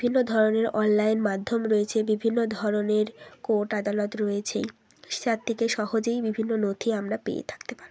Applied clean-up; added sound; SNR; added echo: none; none; none; none.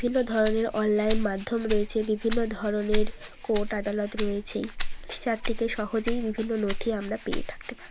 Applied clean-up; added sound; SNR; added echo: none; Rattle (instrument); 2 dB; none.